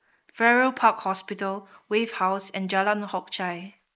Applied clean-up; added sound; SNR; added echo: neural mask model Resemble Enhance denoiser.